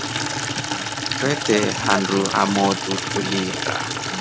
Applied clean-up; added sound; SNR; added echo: none; Water tap, faucet / Liquid; 2 dB; none.